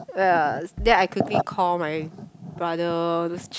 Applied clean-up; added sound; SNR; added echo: none; Bass drum; 9 dB; none.